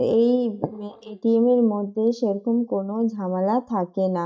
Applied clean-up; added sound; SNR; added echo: neural mask model DeepFilterNet 3.